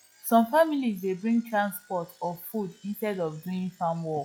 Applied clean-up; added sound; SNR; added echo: classical method log-MMSE.